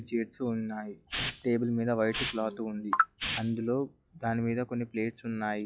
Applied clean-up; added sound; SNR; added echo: classical method log-MMSE.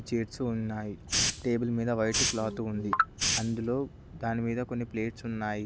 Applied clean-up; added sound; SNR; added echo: none; Hiss; 2 dB; none.